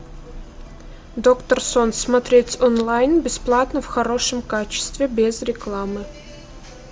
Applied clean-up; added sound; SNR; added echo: none; none; none; none.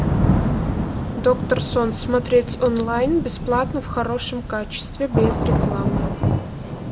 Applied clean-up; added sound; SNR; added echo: none; Thunder / Rain; 0 dB; none.